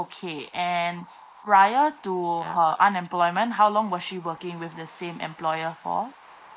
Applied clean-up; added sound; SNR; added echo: neural mask model Resemble Enhance denoiser.